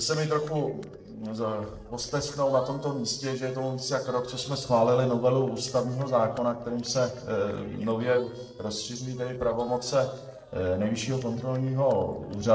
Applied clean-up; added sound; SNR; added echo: neural separator model SepFormer DNS4.